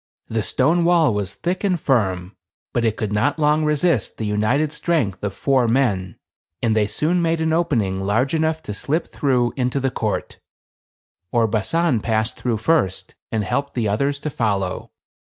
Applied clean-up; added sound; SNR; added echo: none; none; none; none.